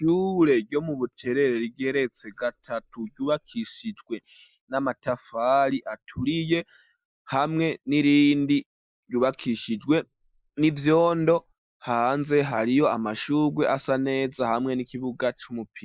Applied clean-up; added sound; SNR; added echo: neural mask model Resemble Enhance denoiser.